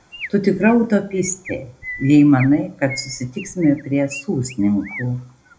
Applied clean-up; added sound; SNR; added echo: none; Chirp, tweet; 17 dB; reverberation time 0.3 s.